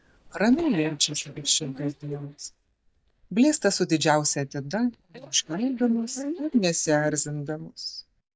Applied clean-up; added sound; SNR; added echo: neural mask model DeepFilterNet 3.